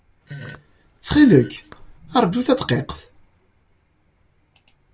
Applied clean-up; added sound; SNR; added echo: none; Fart; 18 dB; none.